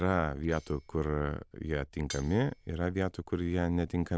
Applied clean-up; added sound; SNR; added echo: neural diffusion model UNIVERSE++.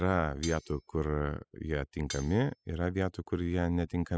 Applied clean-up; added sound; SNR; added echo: classical method spectral subtraction.